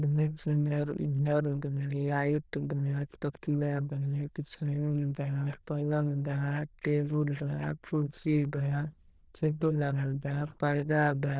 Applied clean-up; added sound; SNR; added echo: neural diffusion model UNIVERSE++.